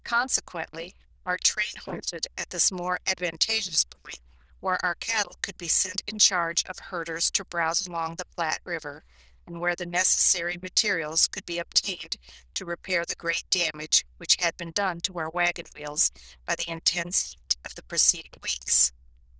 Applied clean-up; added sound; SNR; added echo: neural diffusion model UNIVERSE++.